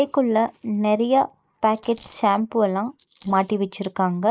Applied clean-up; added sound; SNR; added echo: neural mask model Resemble Enhance denoiser.